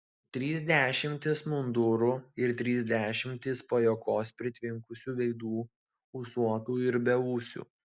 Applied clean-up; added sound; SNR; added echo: neural mask model Resemble Enhance denoiser.